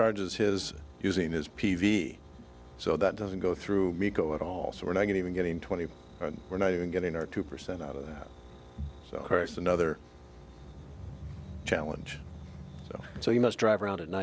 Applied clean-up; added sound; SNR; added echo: none; none; none; none.